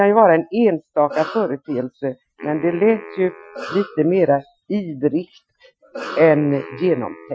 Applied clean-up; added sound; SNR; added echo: classical method Wiener filter.